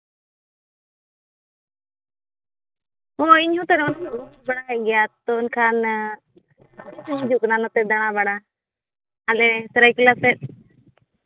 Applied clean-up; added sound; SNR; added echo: neural mask model DeepFilterNet 3.